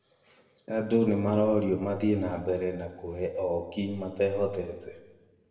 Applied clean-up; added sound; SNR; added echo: none; none; none; reverberation time 1.1 s.